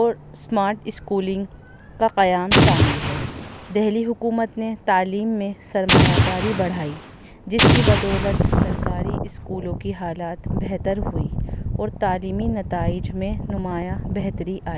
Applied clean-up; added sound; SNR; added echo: none; Explosion; -4 dB; none.